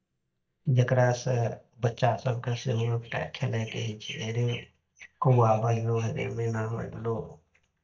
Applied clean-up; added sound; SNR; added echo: neural mask model DeepFilterNet 3.